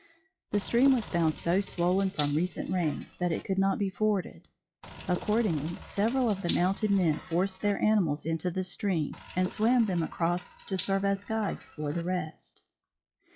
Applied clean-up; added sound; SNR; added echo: classical method log-MMSE.